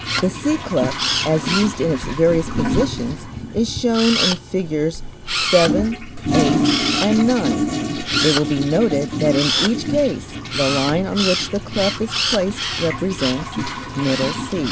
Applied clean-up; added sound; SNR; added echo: none; Camera + Toilet flush; 2 dB; none.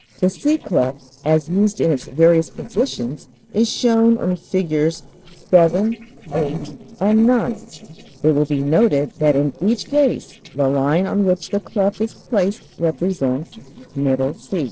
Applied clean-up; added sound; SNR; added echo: neural separator model SepFormer DNS4.